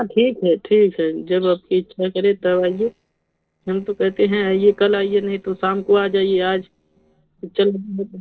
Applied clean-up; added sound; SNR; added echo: neural separator model SepFormer DNS4.